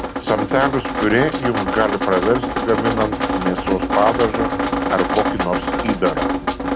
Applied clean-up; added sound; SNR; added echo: none; Drip; 1 dB; none.